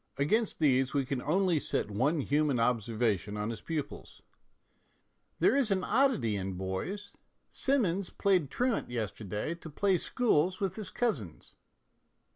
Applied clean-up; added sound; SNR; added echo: none; none; none; none.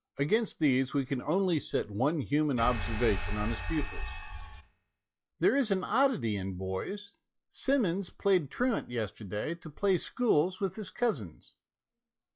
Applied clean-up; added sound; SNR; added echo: classical method log-MMSE.